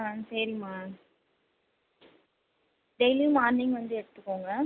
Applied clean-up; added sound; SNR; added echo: none; none; none; none.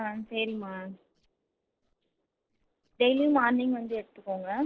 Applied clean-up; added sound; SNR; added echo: neural separator model SepFormer DNS4.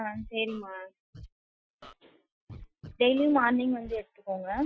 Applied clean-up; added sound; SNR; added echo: classical method Wiener filter.